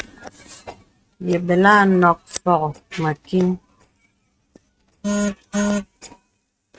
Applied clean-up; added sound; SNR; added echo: neural mask model RNNoise.